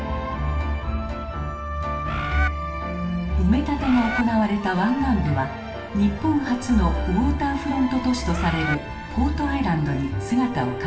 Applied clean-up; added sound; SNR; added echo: none; Bird; 6 dB; reverberation time 0.9 s.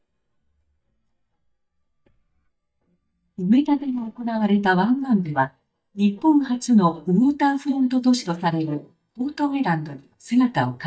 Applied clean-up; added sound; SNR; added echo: neural mask model DeepFilterNet 3.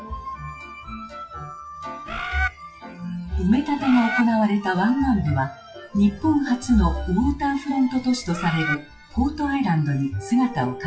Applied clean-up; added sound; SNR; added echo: classical method WPE with log-MMSE.